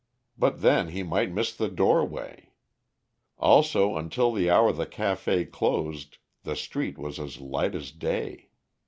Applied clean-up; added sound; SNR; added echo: none; none; none; none.